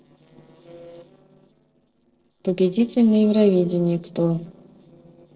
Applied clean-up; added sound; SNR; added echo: neural separator model SepFormer DNS4.